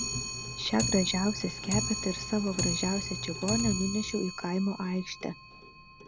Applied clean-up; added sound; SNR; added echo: none; Clock; 4 dB; none.